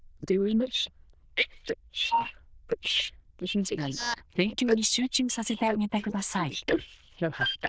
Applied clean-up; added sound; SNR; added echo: neural diffusion model UNIVERSE++.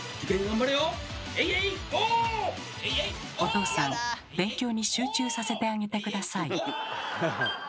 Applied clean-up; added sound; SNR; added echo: none; none; none; none.